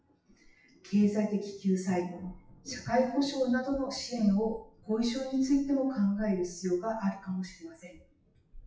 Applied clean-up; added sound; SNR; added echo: classical method WPE with log-MMSE.